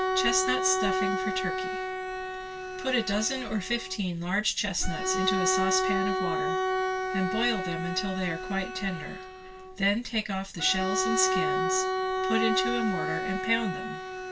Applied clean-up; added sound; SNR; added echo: none; Bowed string instrument; 0 dB; reverberation time 0.1 s.